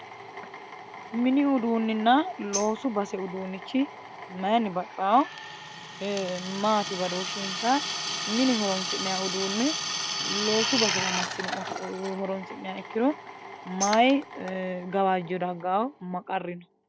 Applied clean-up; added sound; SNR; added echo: none; Tambourine + Drill; 6 dB; none.